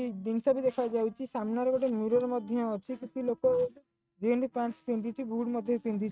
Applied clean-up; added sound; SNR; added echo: neural mask model RNNoise.